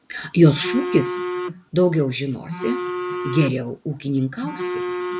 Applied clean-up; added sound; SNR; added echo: none; Telephone; 7 dB; none.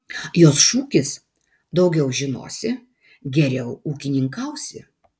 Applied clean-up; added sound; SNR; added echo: none; none; none; none.